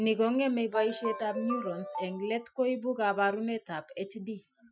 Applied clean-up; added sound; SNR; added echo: classical method Wiener filter.